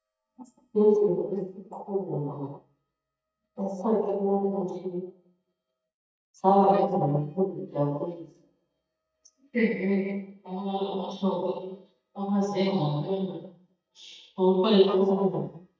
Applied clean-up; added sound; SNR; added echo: neural mask model DeepFilterNet 3.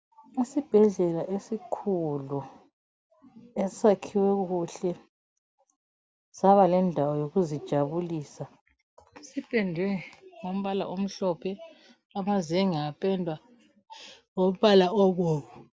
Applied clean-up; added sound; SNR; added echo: none; none; none; none.